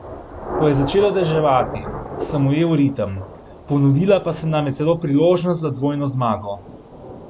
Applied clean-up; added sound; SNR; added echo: none; Thunder / Rain; 12 dB; none.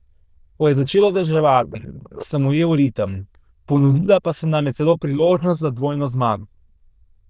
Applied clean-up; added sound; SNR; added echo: neural diffusion model UNIVERSE++.